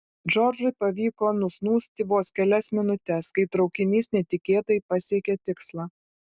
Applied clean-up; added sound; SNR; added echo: none; none; none; none.